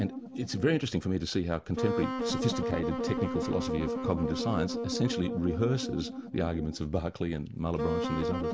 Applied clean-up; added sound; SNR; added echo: none; Wind instrument, woodwind instrument; 3 dB; none.